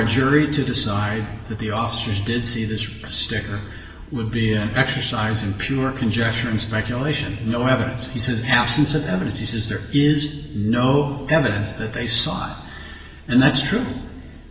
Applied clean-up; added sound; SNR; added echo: none; none; none; reverberation time 2.4 s.